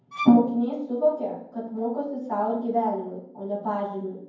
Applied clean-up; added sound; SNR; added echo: none; Bowed string instrument; 9 dB; reverberation time 0.9 s.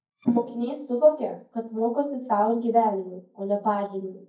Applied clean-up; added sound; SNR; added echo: neural mask model DeepFilterNet 3.